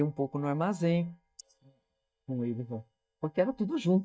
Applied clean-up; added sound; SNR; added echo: neural mask model DeepFilterNet 3.